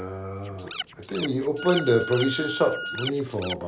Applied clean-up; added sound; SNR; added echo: none; Wind instrument, woodwind instrument + Scratching (performance technique); 8 dB; none.